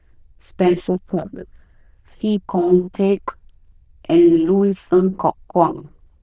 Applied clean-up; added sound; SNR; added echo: neural diffusion model UNIVERSE++.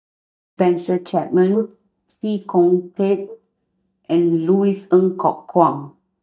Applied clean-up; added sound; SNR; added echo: neural mask model DeepFilterNet 3.